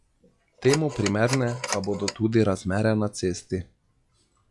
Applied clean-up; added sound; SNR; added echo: classical method log-MMSE.